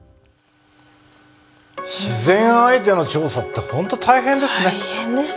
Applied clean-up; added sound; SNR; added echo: none; none; none; none.